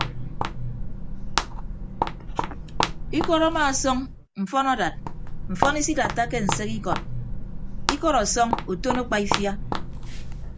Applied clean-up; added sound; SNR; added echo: none; Walk, footsteps; 1 dB; none.